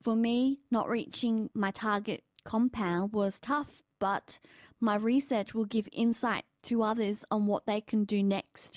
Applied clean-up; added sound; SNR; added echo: none; none; none; none.